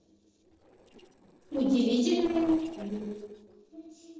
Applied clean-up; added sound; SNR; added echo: neural separator model SepFormer DNS4.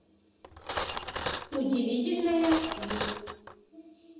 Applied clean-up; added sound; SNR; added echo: none; Cutlery, silverware; 2 dB; reverberation time 1.1 s.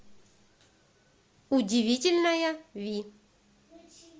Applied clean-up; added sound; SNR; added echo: none; none; none; none.